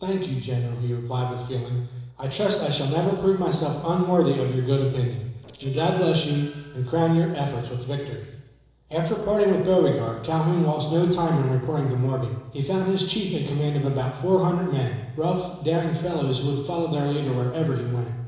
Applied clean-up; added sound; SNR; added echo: neural separator model SepFormer DNS4.